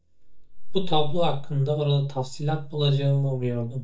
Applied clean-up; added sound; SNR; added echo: neural mask model DeepFilterNet 3.